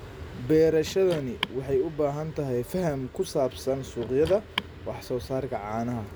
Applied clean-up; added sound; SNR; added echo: none; Car; 14 dB; none.